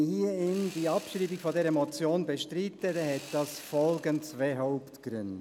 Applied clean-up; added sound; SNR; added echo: none; Sawing; 20 dB; none.